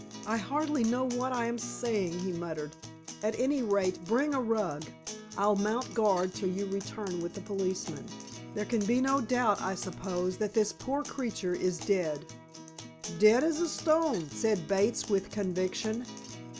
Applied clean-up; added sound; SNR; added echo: none; Acoustic guitar; 14 dB; none.